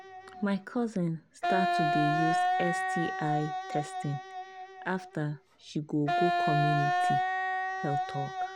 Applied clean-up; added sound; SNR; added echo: none; Wind instrument, woodwind instrument; -2 dB; none.